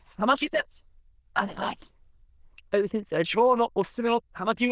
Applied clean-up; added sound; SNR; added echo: neural diffusion model UNIVERSE++.